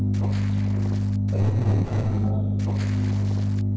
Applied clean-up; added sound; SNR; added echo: neural separator model SepFormer DNS4.